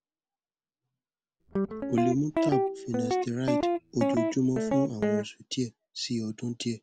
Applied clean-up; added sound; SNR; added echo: none; Guitar; -3 dB; none.